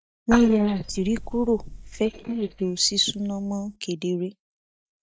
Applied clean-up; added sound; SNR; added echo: neural mask model DeepFilterNet 3.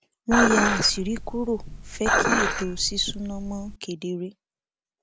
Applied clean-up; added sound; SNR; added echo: none; Dishes, pots, and pans; -1 dB; none.